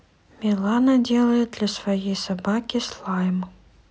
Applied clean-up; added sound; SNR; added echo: none; none; none; none.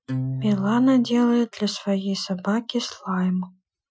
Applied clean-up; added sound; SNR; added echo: classical method Wiener filter.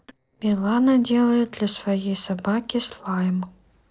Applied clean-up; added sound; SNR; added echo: neural separator model SepFormer DNS4.